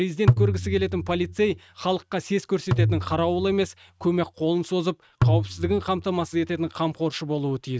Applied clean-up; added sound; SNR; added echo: neural mask model RNNoise.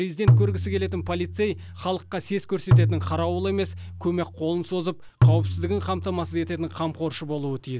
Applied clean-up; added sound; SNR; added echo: none; Tabla; -2 dB; none.